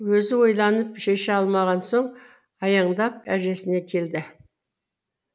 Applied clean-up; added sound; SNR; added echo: none; none; none; none.